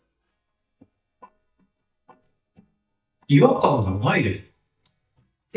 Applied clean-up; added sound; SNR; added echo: neural mask model DeepFilterNet 3.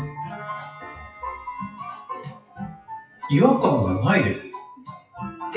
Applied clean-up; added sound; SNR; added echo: classical method WPE with log-MMSE.